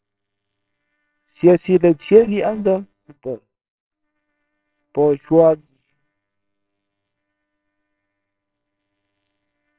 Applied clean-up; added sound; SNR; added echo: neural separator model SepFormer WHAMR!.